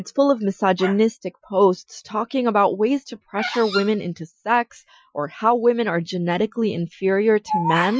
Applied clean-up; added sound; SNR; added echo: classical method Wiener filter.